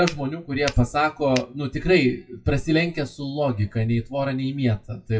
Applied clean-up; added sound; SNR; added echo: classical method WPE with log-MMSE.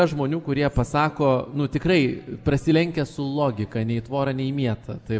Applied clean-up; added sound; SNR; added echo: none; none; none; none.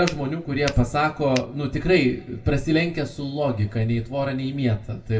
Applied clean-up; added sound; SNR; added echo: none; Finger snapping; 13 dB; reverberation time 0.2 s.